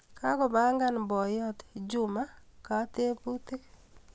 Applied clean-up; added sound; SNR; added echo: none; none; none; none.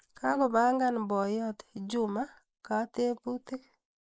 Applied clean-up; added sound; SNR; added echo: neural mask model Resemble Enhance denoiser.